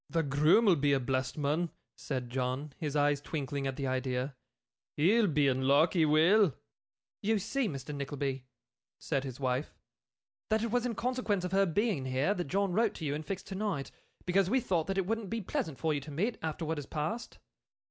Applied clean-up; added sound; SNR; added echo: none; none; none; none.